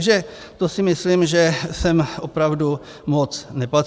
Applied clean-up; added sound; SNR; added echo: none; none; none; none.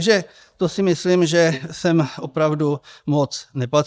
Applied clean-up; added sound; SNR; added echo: neural mask model DeepFilterNet 3.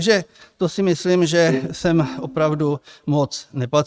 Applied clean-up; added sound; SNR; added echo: neural mask model RNNoise.